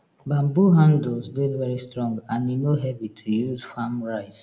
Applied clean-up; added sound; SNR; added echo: none; none; none; none.